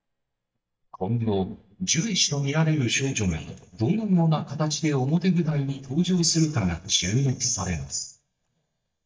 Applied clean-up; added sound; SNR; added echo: neural mask model DeepFilterNet 3.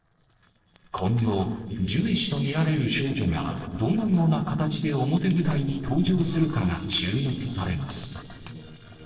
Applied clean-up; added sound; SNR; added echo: neural separator model SepFormer DNS4.